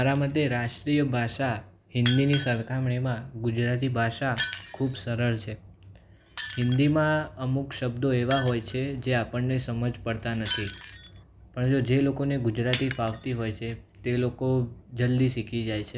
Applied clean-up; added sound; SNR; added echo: none; Shatter; 13 dB; none.